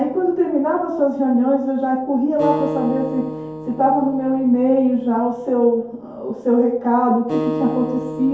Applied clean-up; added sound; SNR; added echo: none; Acoustic guitar; 11 dB; reverberation time 2.4 s.